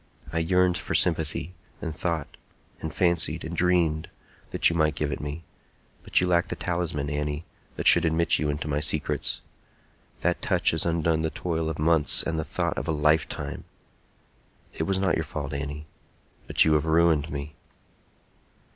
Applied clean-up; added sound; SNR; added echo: none; none; none; none.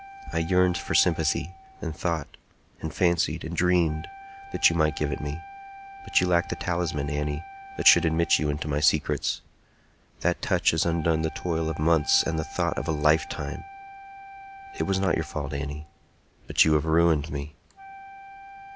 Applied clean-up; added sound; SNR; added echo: none; Wind instrument, woodwind instrument; 17 dB; none.